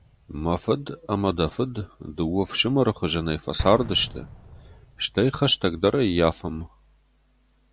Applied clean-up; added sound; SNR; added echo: none; Explosion; 18 dB; none.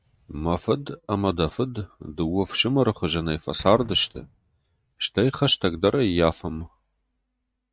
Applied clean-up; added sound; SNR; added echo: neural mask model RNNoise.